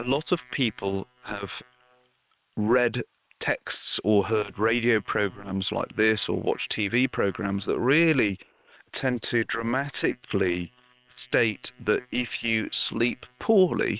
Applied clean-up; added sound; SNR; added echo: neural separator model SepFormer WHAM!.